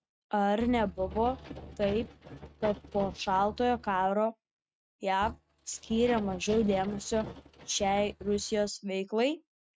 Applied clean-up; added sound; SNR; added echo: neural mask model RNNoise.